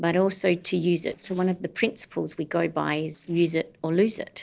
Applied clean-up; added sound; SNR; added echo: neural separator model SepFormer DNS4.